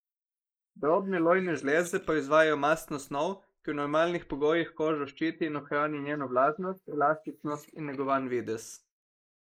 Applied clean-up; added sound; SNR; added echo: neural mask model Resemble Enhance denoiser.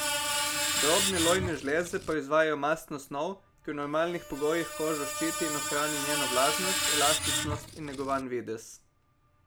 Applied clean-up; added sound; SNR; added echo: none; Screech; 1 dB; none.